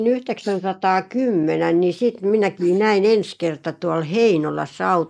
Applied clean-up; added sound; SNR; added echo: neural mask model Resemble Enhance denoiser.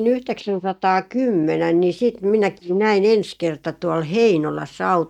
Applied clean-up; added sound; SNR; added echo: neural mask model DeepFilterNet 3.